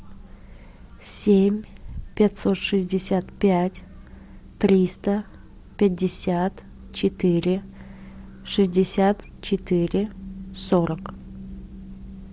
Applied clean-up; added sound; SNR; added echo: none; none; none; none.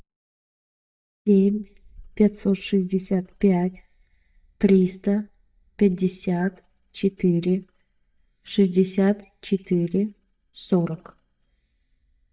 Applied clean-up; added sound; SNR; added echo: neural mask model DeepFilterNet 3.